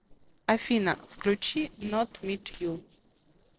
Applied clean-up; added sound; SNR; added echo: neural separator model SepFormer DNS4.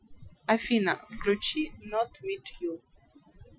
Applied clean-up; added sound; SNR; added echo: classical method Wiener filter.